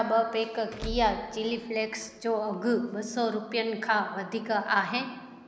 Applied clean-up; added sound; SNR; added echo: none; Door / Car; 13 dB; none.